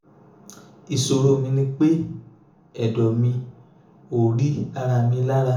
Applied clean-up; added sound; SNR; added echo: none; none; none; reverberation time 0.6 s.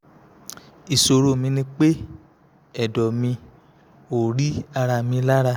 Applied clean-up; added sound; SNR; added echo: none; none; none; none.